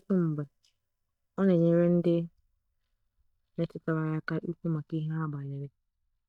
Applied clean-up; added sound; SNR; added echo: neural mask model DeepFilterNet 3.